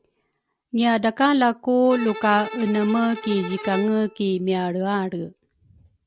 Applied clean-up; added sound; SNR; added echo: none; Bowed string instrument; 14 dB; none.